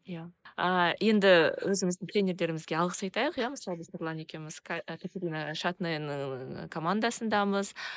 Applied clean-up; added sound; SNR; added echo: neural mask model Resemble Enhance denoiser.